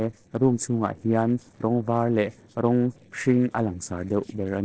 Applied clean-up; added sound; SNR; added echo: neural separator model SepFormer DNS4.